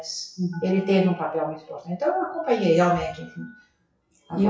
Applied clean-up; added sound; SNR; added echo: classical method WPE with log-MMSE.